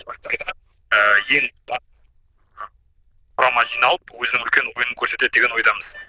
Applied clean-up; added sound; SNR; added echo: neural diffusion model UNIVERSE++.